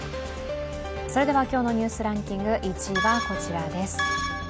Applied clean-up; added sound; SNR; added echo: none; none; none; none.